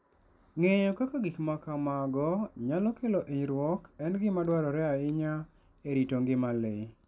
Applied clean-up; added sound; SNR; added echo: none; none; none; none.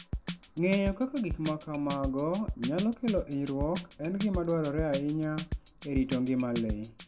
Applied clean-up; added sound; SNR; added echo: none; Drum kit; 8 dB; reverberation time 0.3 s.